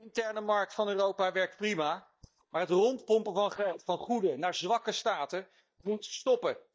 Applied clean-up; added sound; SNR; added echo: neural mask model DeepFilterNet 3.